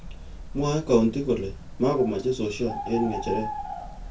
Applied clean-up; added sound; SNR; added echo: none; Bird; 9 dB; reverberation time 0.2 s.